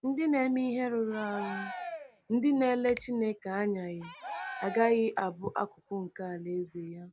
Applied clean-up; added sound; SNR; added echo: none; Cheering + Finger snapping; 13 dB; none.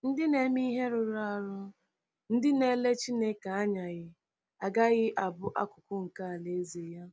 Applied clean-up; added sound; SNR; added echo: none; none; none; none.